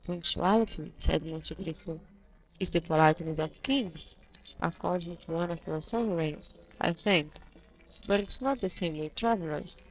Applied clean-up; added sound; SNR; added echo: neural separator model SepFormer DNS4.